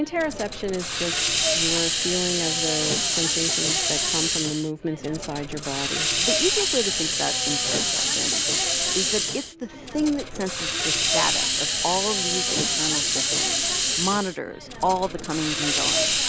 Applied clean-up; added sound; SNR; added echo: none; Hiss; -5 dB; none.